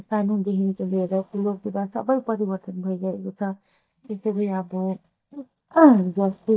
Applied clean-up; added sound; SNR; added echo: neural mask model DeepFilterNet 3.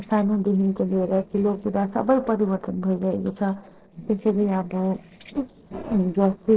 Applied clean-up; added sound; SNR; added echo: neural separator model SepFormer DNS4.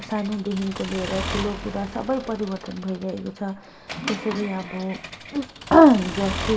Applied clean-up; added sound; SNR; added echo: none; Accelerating, revving, vroom / Mechanisms; 11 dB; reverberation time 0.7 s.